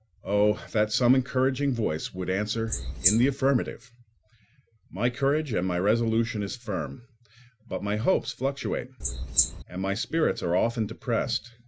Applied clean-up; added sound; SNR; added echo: none; Wild animals; 0 dB; none.